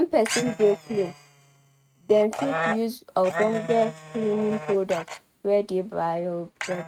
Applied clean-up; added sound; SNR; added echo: neural mask model RNNoise.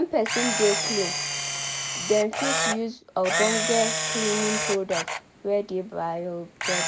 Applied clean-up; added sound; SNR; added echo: none; Camera; 0 dB; none.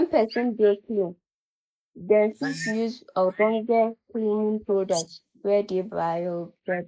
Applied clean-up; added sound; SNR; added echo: neural mask model Resemble Enhance denoiser.